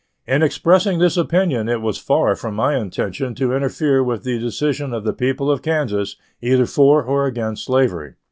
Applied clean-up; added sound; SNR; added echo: none; none; none; none.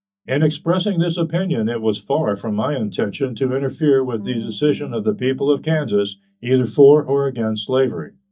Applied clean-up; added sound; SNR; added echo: neural mask model DeepFilterNet 3.